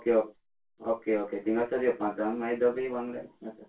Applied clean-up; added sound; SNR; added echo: none; none; none; reverberation time 0.2 s.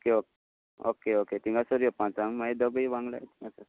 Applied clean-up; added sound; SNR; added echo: none; none; none; none.